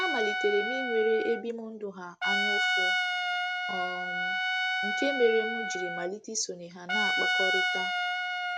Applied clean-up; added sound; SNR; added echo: none; Trumpet; -3 dB; none.